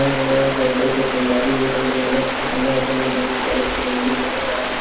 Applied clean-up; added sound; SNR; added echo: none; Stream; 2 dB; reverberation time 1.2 s.